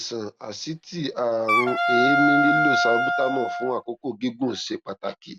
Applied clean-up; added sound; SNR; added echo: none; Wind instrument, woodwind instrument; -3 dB; none.